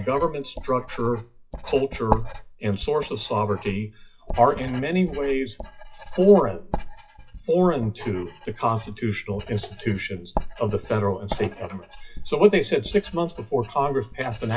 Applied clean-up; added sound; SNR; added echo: classical method WPE with log-MMSE.